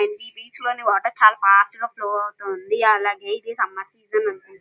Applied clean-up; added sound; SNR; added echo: none; none; none; none.